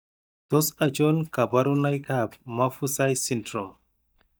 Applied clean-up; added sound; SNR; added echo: neural mask model DeepFilterNet 3.